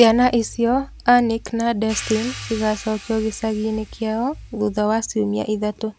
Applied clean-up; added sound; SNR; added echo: none; Hi-hat; 20 dB; none.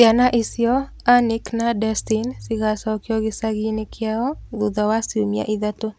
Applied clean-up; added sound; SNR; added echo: none; none; none; none.